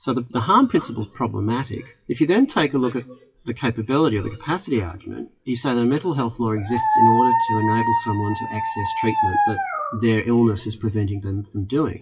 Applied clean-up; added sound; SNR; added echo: classical method WPE with log-MMSE.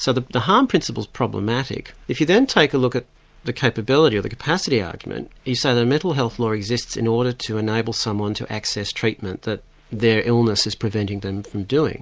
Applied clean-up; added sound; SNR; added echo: none; none; none; none.